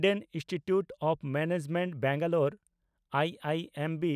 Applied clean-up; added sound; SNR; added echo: none; none; none; none.